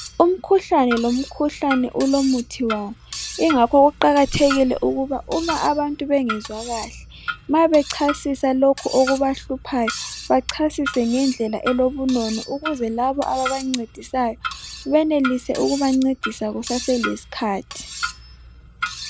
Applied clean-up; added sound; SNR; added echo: none; Cutlery, silverware + Clock; 12 dB; none.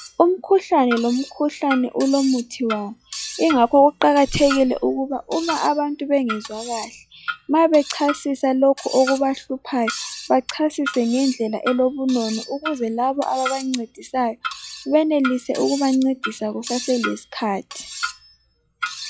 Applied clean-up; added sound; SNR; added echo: classical method log-MMSE.